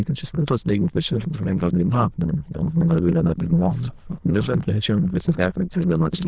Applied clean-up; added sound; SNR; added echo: neural diffusion model UNIVERSE++.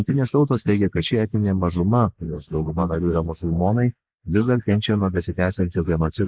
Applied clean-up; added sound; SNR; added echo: neural mask model Resemble Enhance denoiser.